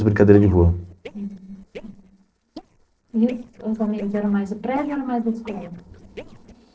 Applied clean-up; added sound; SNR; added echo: neural separator model SepFormer DNS4.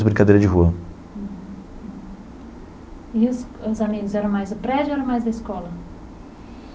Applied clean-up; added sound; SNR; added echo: none; none; none; none.